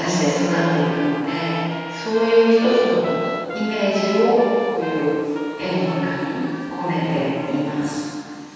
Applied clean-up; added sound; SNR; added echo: none; Trumpet; 14 dB; reverberation time 2.1 s.